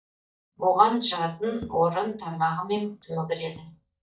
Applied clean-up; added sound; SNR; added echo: neural mask model DeepFilterNet 3.